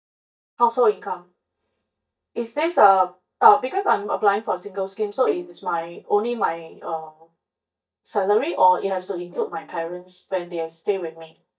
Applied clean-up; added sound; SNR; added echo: neural mask model DeepFilterNet 3.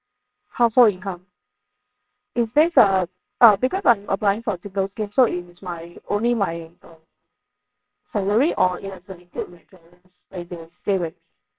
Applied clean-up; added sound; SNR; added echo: neural separator model SepFormer WHAMR!.